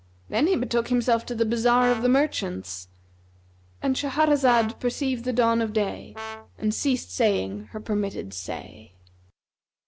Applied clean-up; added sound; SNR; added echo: none; Brass instrument; 15 dB; none.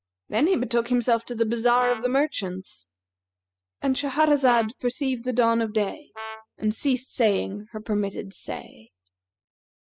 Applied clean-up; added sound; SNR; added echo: classical method spectral subtraction.